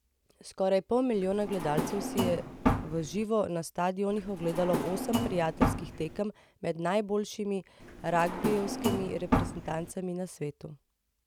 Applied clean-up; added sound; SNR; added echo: none; Drawer open or close; 1 dB; none.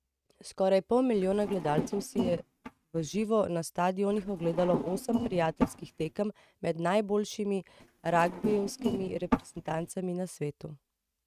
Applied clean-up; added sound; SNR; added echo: neural mask model RNNoise.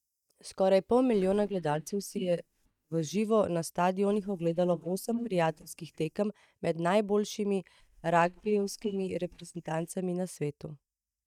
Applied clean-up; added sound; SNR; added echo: neural mask model DeepFilterNet 3.